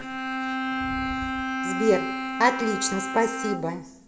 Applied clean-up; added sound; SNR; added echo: none; Bowed string instrument; 2 dB; reverberation time 0.8 s.